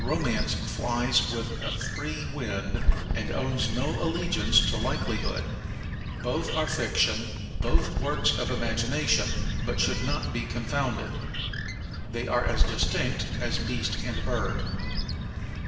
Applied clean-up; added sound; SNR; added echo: none; Bird; -2 dB; reverberation time 1.3 s.